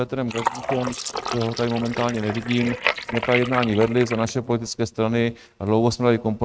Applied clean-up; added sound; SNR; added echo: neural mask model RNNoise.